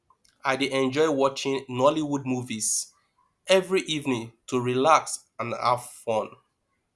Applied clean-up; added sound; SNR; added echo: none; none; none; none.